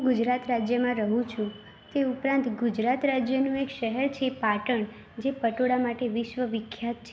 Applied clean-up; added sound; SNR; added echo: none; none; none; none.